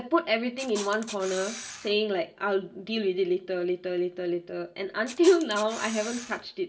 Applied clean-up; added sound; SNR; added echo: none; Camera; 12 dB; reverberation time 0.4 s.